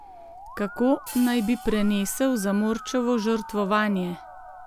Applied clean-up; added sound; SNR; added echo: none; Hi-hat + Musical instrument; 16 dB; none.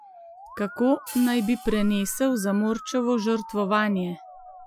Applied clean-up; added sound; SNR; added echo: classical method Wiener filter.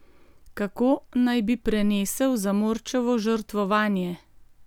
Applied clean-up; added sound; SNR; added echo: none; none; none; none.